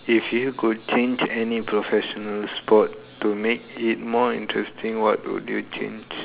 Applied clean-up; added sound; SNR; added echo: none; none; none; none.